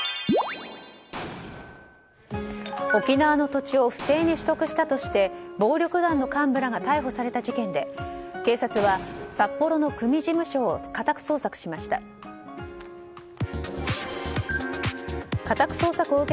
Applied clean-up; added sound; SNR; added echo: none; Explosion; 14 dB; none.